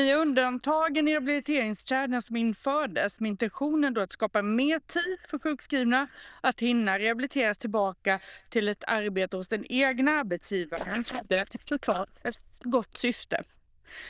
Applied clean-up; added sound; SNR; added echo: neural diffusion model UNIVERSE++.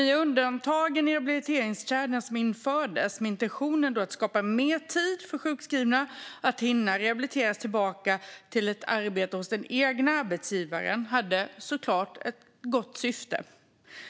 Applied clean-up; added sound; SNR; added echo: none; none; none; none.